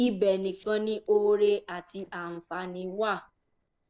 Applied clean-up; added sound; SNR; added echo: neural separator model SepFormer DNS4.